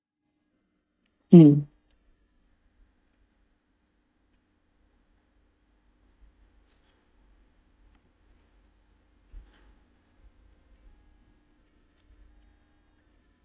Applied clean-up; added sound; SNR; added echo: neural mask model DeepFilterNet 3.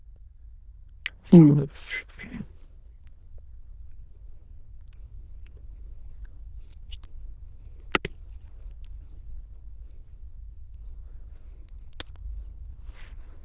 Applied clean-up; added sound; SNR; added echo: neural diffusion model UNIVERSE++.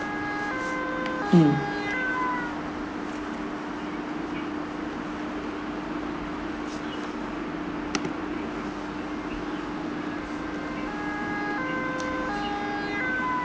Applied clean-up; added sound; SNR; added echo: none; Motor vehicle (road) / Siren; 5 dB; none.